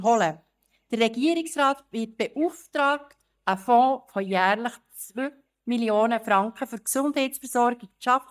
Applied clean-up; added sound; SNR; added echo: neural mask model DeepFilterNet 3.